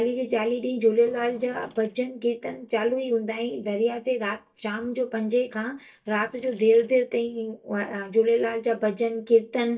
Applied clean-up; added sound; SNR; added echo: neural mask model DeepFilterNet 3.